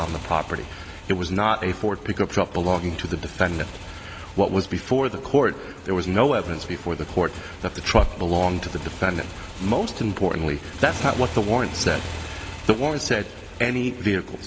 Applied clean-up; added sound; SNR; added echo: none; Motorcycle; 13 dB; none.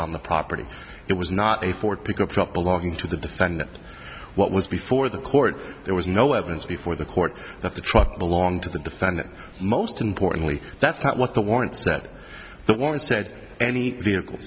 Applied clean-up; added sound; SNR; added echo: none; none; none; none.